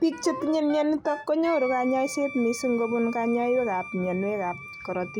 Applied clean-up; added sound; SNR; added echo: none; Wind instrument, woodwind instrument; 14 dB; none.